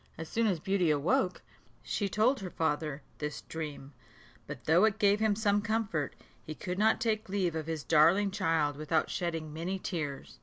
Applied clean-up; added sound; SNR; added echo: none; none; none; none.